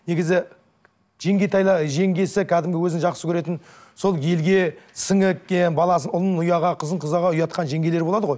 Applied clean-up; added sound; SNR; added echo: none; none; none; none.